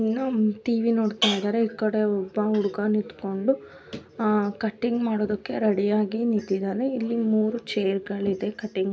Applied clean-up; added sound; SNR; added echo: none; none; none; none.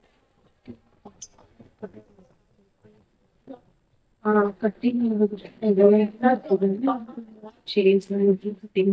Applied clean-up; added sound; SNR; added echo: neural mask model DeepFilterNet 3.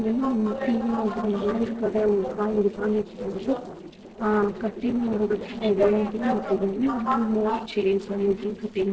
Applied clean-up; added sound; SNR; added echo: neural separator model SepFormer DNS4.